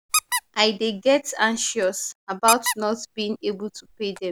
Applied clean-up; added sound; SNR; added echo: none; Squeak; 6 dB; none.